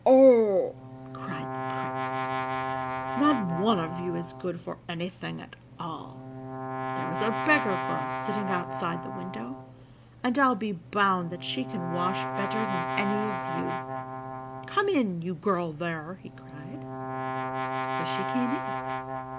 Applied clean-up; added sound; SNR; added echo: none; Brass instrument; 5 dB; none.